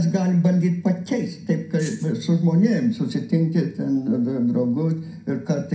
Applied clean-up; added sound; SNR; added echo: none; Rattle (instrument); 19 dB; reverberation time 0.4 s.